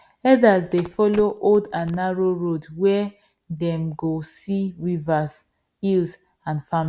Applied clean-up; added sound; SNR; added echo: none; Telephone; 19 dB; none.